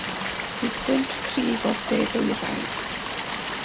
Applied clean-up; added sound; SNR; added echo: none; Stream; 1 dB; none.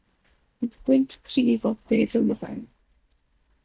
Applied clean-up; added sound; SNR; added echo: neural mask model DeepFilterNet 3.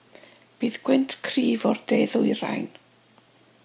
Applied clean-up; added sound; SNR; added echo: none; none; none; none.